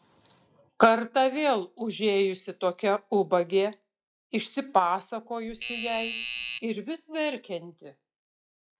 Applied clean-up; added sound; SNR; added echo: classical method log-MMSE.